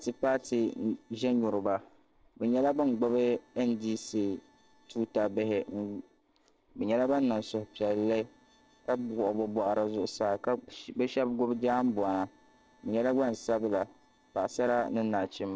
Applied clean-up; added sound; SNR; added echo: neural separator model SepFormer DNS4.